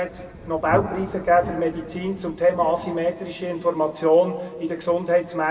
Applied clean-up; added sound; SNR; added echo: none; Thunder; 15 dB; reverberation time 1.6 s.